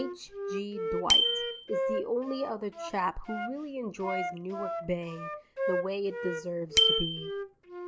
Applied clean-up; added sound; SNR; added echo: none; Wind instrument, woodwind instrument + Bicycle bell; -3 dB; none.